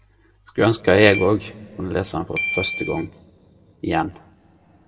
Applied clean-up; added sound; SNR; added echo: none; Keyboard (musical); 8 dB; reverberation time 1.5 s.